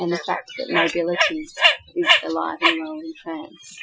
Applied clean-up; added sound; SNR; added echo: classical method Wiener filter.